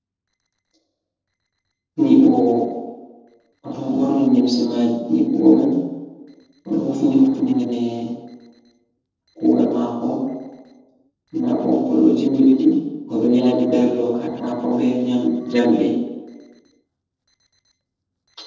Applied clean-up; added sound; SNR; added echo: neural separator model SepFormer DNS4.